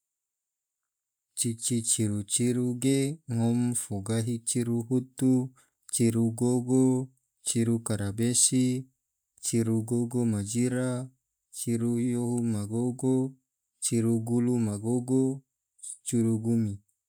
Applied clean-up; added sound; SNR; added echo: none; none; none; none.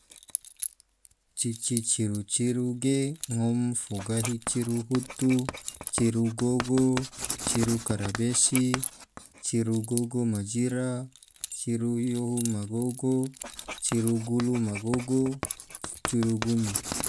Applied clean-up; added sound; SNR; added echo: none; Writing + Keys jangling; 9 dB; none.